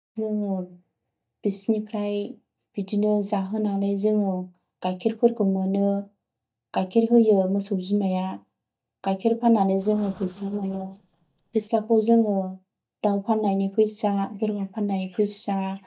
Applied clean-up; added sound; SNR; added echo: neural mask model DeepFilterNet 3.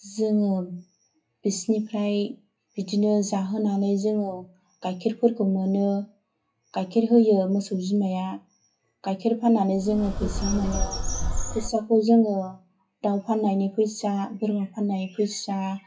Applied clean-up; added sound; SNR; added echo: classical method WPE with log-MMSE.